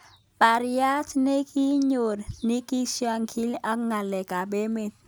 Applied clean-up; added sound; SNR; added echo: none; none; none; none.